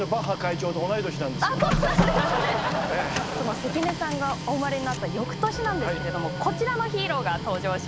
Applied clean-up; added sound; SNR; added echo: none; Printer; 4 dB; none.